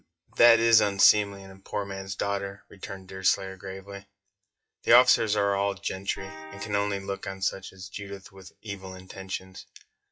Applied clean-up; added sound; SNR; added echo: classical method WPE with log-MMSE.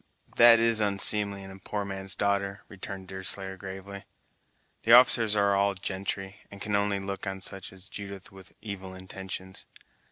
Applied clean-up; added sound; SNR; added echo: none; none; none; none.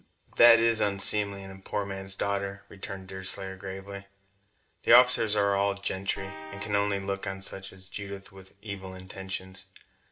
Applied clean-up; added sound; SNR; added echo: none; Vehicle horn, car horn, honking; 15 dB; reverberation time 0.4 s.